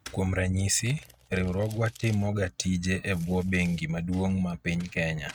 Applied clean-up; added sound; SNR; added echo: neural mask model RNNoise.